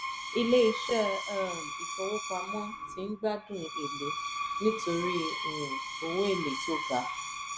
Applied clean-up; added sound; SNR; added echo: none; Screech; 4 dB; none.